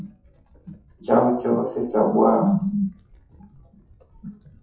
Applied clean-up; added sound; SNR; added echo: classical method WPE with log-MMSE.